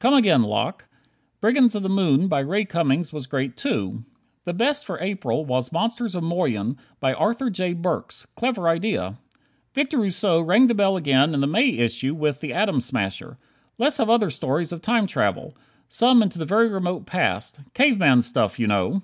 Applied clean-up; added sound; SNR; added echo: none; none; none; none.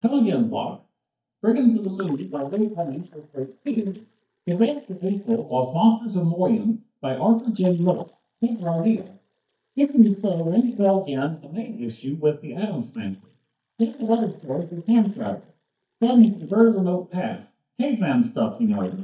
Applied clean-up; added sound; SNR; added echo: neural mask model DeepFilterNet 3.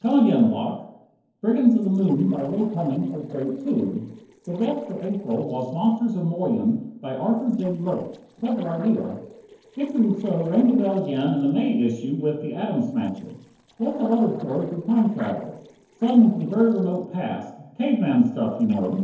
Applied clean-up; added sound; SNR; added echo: neural separator model SepFormer DNS4.